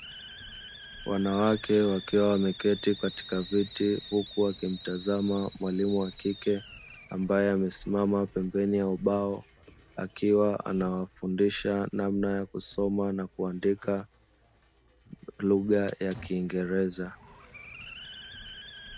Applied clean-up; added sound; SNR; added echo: none; Hiss; 18 dB; none.